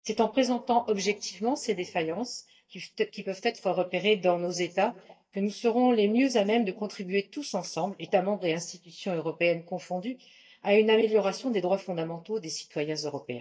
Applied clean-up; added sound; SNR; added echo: neural mask model DeepFilterNet 3.